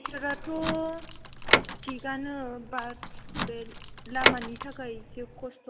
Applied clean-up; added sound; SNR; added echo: none; Door / Car; -5 dB; none.